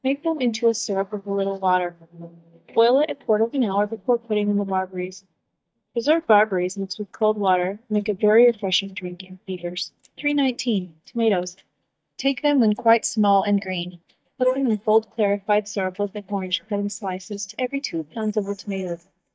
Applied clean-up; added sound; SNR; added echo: neural mask model DeepFilterNet 3.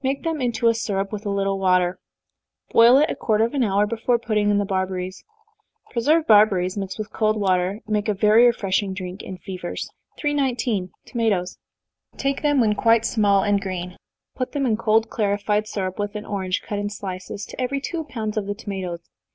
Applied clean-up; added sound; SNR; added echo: none; none; none; none.